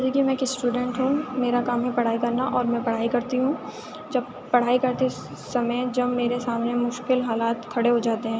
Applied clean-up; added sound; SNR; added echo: none; none; none; none.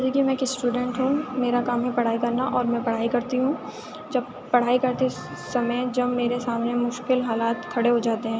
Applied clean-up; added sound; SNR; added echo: none; Wind instrument, woodwind instrument; 19 dB; none.